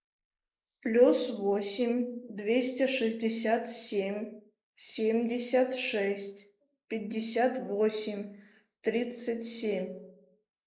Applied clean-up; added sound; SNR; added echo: neural mask model Resemble Enhance denoiser.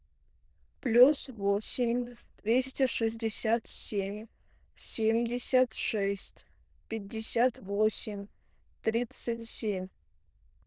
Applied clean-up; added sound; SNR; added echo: neural diffusion model UNIVERSE++.